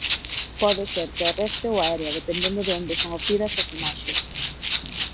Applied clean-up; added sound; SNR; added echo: none; Rattle (instrument); 1 dB; none.